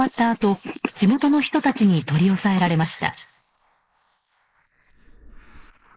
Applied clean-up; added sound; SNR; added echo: neural mask model Resemble Enhance denoiser.